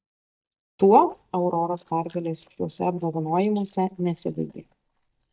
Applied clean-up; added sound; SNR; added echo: neural mask model DeepFilterNet 3.